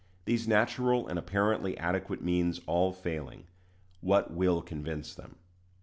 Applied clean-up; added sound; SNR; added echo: none; none; none; none.